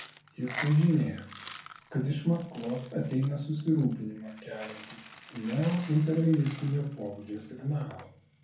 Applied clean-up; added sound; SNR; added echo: none; Coin (dropping); 17 dB; reverberation time 0.6 s.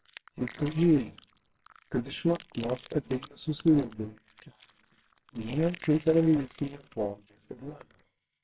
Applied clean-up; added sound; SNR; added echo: neural separator model SepFormer WHAMR!.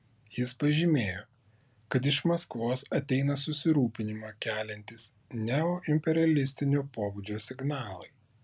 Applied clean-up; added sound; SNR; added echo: none; none; none; none.